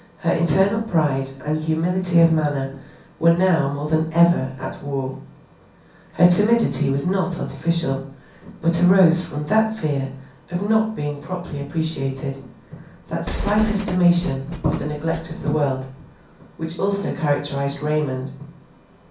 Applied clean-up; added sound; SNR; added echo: none; Train; 8 dB; reverberation time 0.6 s.